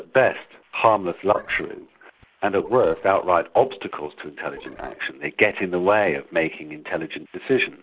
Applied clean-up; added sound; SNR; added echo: neural separator model SepFormer DNS4.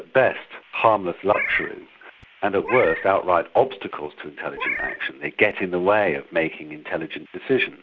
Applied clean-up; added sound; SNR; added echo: none; Meow; 8 dB; none.